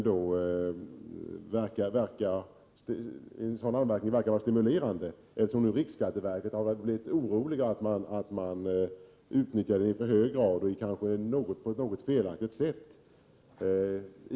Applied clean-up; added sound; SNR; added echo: none; none; none; none.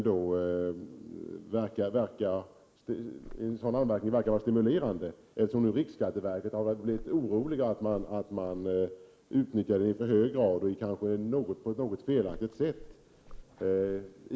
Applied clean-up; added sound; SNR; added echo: neural mask model Resemble Enhance denoiser.